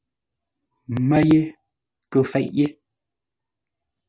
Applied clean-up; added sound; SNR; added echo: none; none; none; none.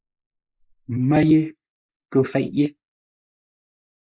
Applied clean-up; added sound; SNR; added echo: neural mask model Resemble Enhance denoiser.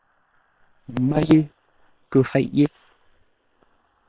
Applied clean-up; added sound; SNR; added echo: neural separator model SepFormer WHAM!.